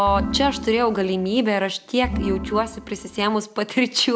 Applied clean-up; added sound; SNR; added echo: none; Organ; 8 dB; none.